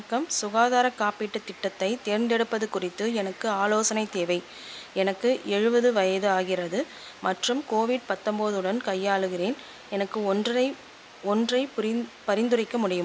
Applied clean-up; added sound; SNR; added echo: none; none; none; none.